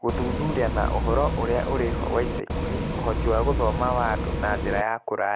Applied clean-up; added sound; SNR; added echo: none; Bus; 0 dB; none.